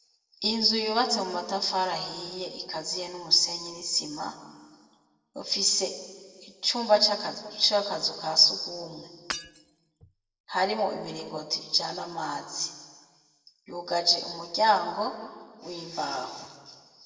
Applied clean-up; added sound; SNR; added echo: none; Shatter / Hammer; 12 dB; reverberation time 1.5 s.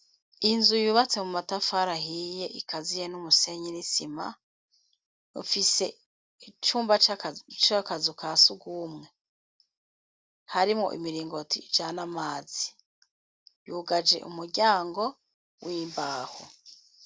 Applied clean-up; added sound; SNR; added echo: none; none; none; none.